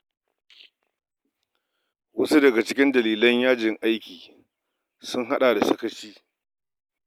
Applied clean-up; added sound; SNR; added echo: none; none; none; none.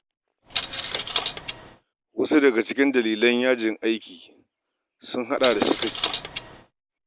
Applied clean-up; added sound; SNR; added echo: none; Coin (dropping); 2 dB; none.